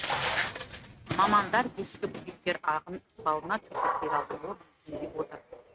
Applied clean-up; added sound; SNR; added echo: neural mask model RNNoise.